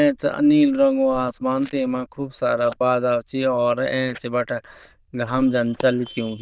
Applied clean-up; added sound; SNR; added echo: neural diffusion model UNIVERSE++.